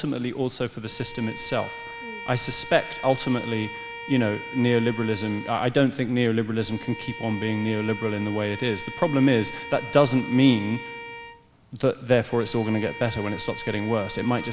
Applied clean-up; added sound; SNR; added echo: none; Bowed string instrument; 13 dB; none.